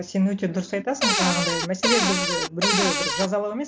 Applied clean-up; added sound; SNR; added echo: none; Cupboard open or close; -2 dB; none.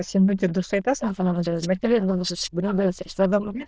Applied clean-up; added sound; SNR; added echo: neural diffusion model UNIVERSE++.